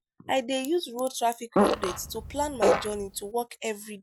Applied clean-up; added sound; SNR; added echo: none; Fart; -4 dB; none.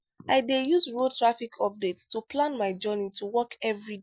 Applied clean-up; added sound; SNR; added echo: none; none; none; none.